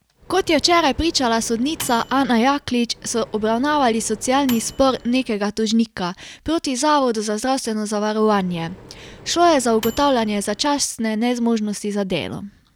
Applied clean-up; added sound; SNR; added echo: none; Microwave oven; 19 dB; none.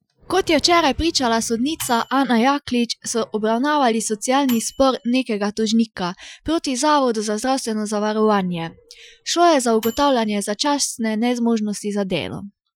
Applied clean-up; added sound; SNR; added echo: classical method Wiener filter.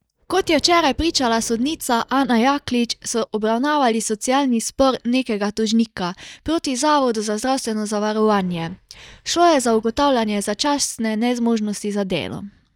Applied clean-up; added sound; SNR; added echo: neural mask model DeepFilterNet 3.